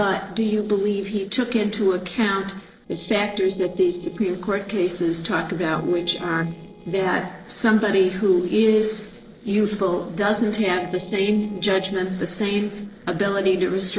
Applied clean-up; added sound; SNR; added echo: neural separator model SepFormer DNS4.